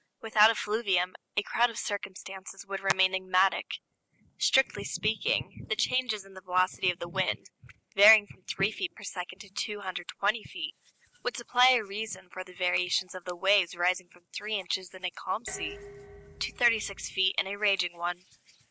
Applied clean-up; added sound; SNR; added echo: none; Hands + Dishes, pots, and pans; 17 dB; none.